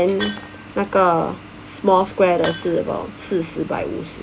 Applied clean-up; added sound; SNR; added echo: none; Shatter; 15 dB; none.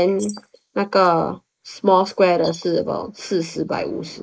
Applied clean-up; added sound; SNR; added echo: neural mask model Resemble Enhance denoiser.